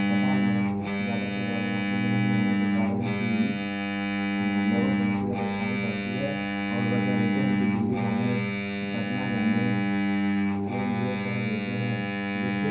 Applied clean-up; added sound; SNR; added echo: none; Engine; -4 dB; reverberation time 0.6 s.